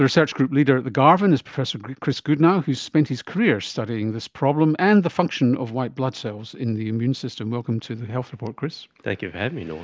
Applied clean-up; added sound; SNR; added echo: none; none; none; none.